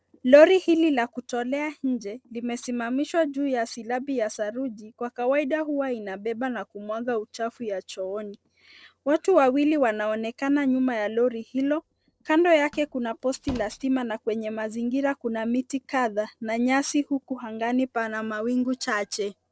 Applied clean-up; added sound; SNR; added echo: neural separator model SepFormer DNS4.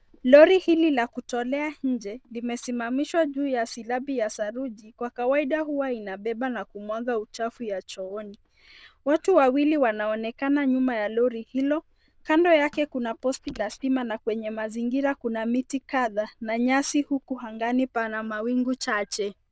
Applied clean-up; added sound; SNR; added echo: neural diffusion model UNIVERSE++.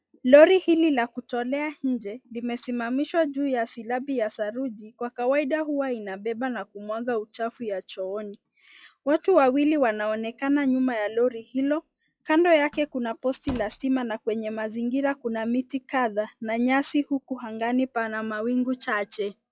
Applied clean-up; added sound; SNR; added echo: classical method log-MMSE.